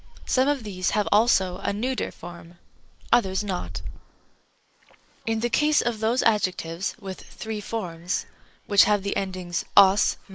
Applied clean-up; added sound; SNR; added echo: neural mask model Resemble Enhance denoiser.